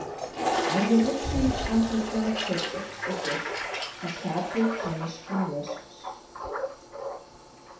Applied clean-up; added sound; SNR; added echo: none; Toilet flush; 3 dB; reverberation time 0.7 s.